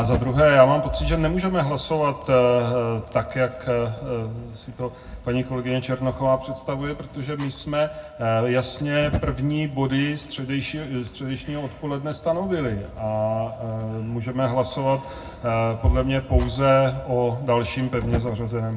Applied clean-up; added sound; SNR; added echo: none; Fire; 16 dB; reverberation time 0.4 s.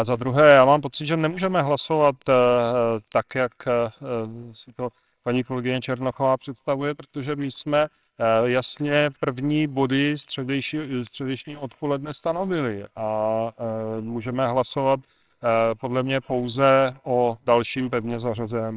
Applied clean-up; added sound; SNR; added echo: neural separator model SepFormer WHAMR!.